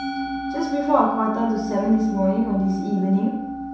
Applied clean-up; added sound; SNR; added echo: none; Musical instrument; 7 dB; reverberation time 0.7 s.